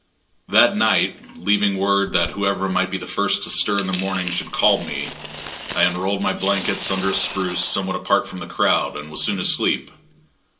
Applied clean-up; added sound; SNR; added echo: none; Coin (dropping); 14 dB; reverberation time 0.2 s.